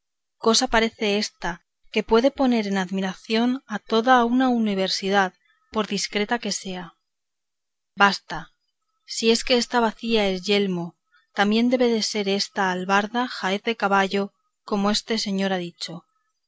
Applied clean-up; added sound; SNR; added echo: none; none; none; none.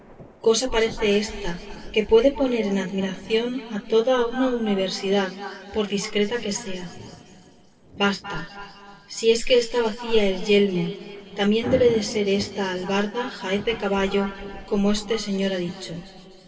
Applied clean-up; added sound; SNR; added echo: none; Thunder / Rain; 18 dB; reverberation time 2.9 s.